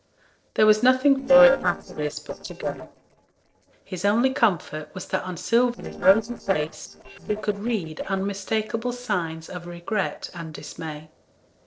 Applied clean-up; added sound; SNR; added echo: neural separator model SepFormer DNS4.